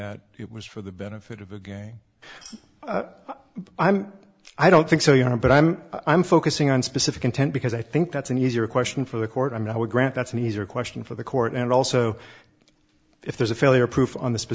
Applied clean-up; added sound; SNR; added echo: none; none; none; none.